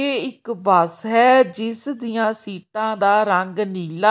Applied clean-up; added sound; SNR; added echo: none; none; none; none.